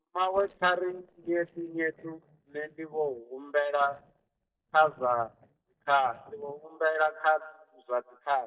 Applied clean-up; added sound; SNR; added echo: neural mask model DeepFilterNet 3.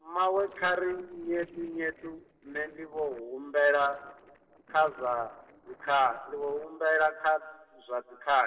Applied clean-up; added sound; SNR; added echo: neural separator model SepFormer DNS4.